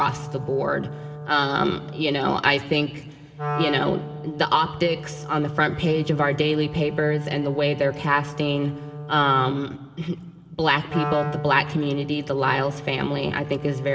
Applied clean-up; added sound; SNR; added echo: none; Wind instrument, woodwind instrument; 10 dB; reverberation time 1.6 s.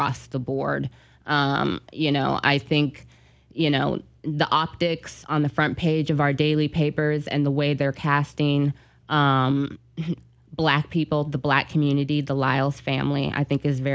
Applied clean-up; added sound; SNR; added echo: none; none; none; none.